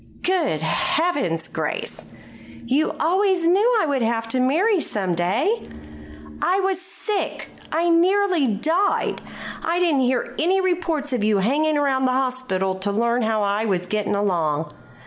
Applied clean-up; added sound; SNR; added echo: none; none; none; none.